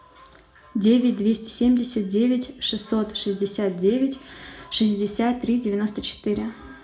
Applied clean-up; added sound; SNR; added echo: none; none; none; reverberation time 0.3 s.